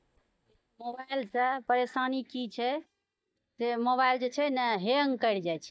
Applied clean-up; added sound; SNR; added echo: neural mask model DeepFilterNet 3.